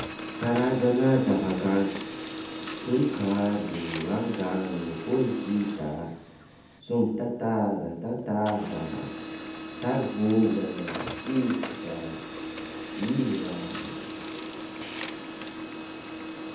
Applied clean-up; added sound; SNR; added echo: none; Printer; 9 dB; reverberation time 0.8 s.